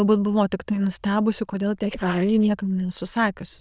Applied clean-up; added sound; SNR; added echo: neural diffusion model UNIVERSE++.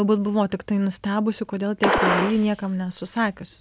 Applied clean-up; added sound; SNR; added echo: none; Gunshot, gunfire; 1 dB; none.